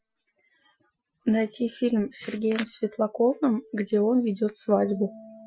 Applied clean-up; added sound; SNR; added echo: classical method Wiener filter.